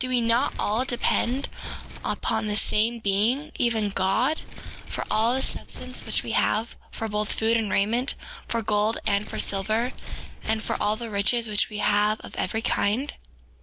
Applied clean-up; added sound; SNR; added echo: none; Keys jangling; 5 dB; none.